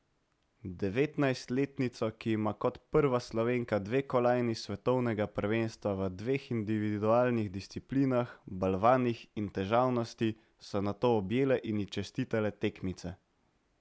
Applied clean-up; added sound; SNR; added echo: none; none; none; none.